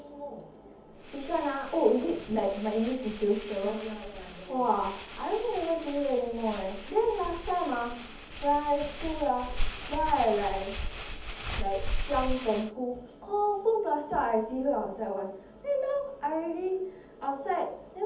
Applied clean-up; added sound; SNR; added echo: none; Crumpling, crinkling; 7 dB; reverberation time 0.7 s.